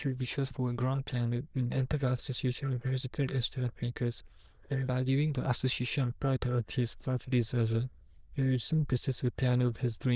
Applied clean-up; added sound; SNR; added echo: neural diffusion model UNIVERSE++.